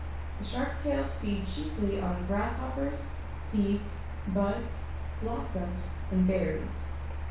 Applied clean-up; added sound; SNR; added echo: none; Mechanical fan; 2 dB; reverberation time 0.6 s.